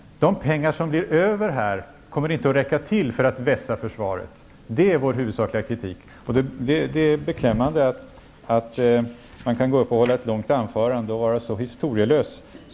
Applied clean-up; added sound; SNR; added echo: none; none; none; none.